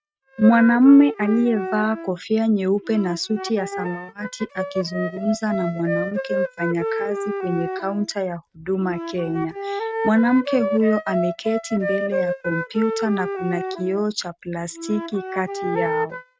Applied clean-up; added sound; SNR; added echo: neural mask model RNNoise.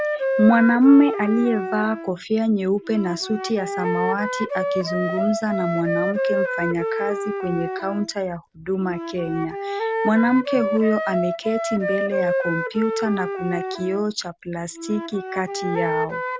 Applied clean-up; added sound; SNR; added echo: none; Wind instrument, woodwind instrument; 4 dB; none.